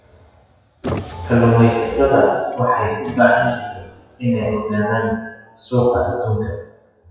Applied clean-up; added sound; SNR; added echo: classical method WPE with log-MMSE.